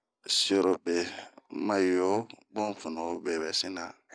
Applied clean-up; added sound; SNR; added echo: none; none; none; none.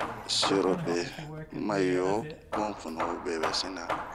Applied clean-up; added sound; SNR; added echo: none; Hammer / Wood; 5 dB; none.